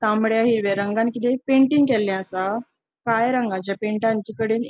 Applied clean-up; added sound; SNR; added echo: none; none; none; none.